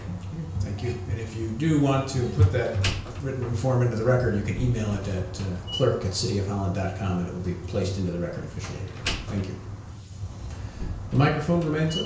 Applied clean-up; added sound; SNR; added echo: none; Slam; 11 dB; reverberation time 0.5 s.